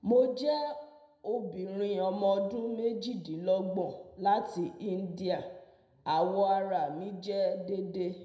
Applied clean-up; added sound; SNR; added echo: none; none; none; reverberation time 0.7 s.